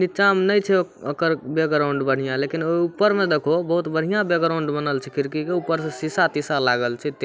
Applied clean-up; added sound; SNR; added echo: none; none; none; none.